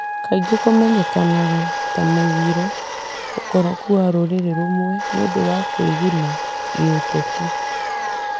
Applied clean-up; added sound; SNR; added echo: none; Domestic sounds, home sounds + Wind instrument, woodwind instrument; 5 dB; none.